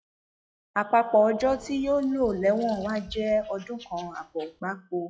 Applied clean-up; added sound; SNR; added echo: classical method log-MMSE.